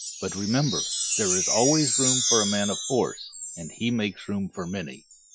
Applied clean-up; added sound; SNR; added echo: classical method Wiener filter.